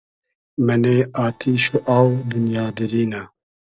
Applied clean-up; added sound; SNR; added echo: neural separator model SepFormer DNS4.